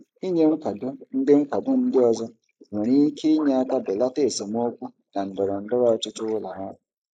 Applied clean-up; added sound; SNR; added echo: neural mask model Resemble Enhance denoiser.